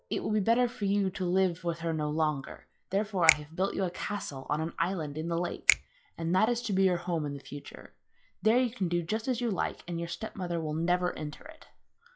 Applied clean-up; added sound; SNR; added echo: classical method log-MMSE.